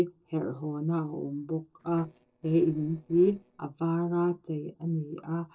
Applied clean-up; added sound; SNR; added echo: neural separator model SepFormer DNS4.